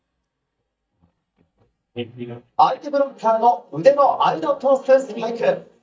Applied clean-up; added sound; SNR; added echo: neural mask model DeepFilterNet 3.